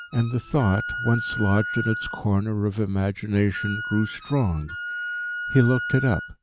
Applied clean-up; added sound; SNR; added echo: none; Wind instrument, woodwind instrument; 9 dB; none.